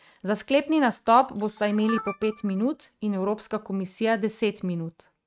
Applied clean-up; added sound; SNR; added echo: neural mask model RNNoise.